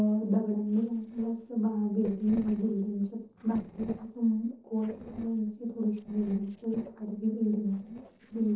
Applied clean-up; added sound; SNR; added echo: neural separator model SepFormer DNS4.